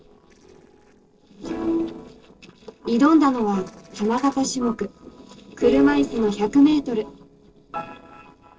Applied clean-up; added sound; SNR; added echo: neural separator model SepFormer DNS4.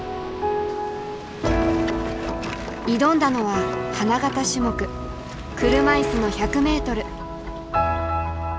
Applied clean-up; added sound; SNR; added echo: none; none; none; none.